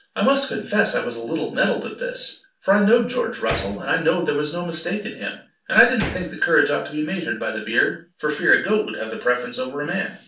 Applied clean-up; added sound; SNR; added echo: none; Gunshot, gunfire; 14 dB; reverberation time 0.3 s.